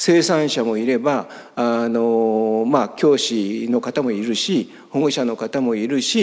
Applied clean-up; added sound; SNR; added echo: none; none; none; none.